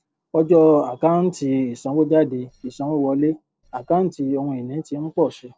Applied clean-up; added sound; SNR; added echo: neural separator model SepFormer DNS4.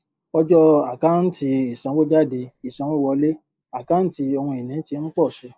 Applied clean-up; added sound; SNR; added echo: neural mask model Resemble Enhance denoiser.